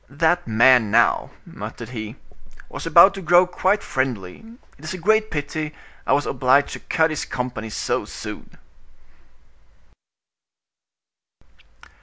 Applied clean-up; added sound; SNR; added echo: none; none; none; none.